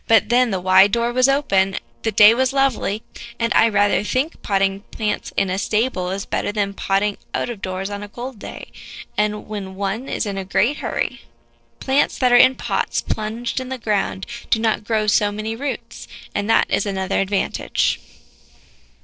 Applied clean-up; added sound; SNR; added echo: neural separator model SepFormer DNS4.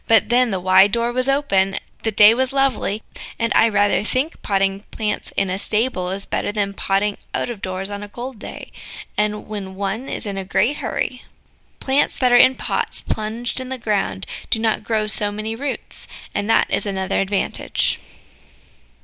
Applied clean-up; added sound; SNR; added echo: none; none; none; none.